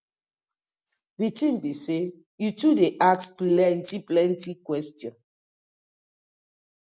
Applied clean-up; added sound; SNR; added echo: none; none; none; none.